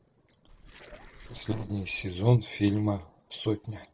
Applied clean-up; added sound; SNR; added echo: neural separator model SepFormer DNS4.